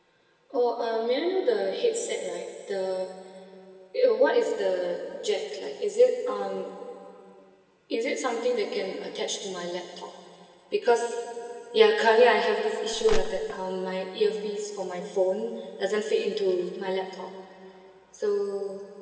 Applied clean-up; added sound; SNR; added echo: none; Crushing; 0 dB; reverberation time 2.7 s.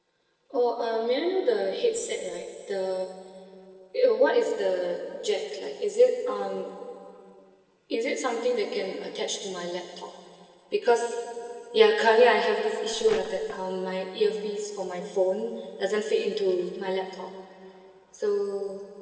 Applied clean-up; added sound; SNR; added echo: neural separator model SepFormer DNS4.